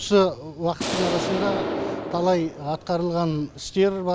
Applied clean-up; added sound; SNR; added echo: none; Explosion; 4 dB; none.